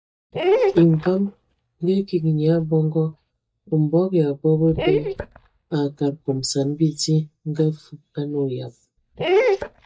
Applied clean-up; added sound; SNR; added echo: neural mask model DeepFilterNet 3.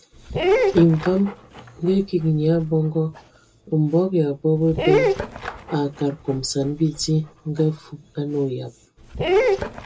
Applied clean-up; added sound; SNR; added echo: none; Dog; 4 dB; reverberation time 0.2 s.